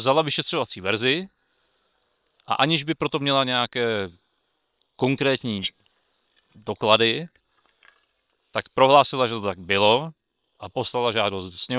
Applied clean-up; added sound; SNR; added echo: neural separator model SepFormer WHAM!.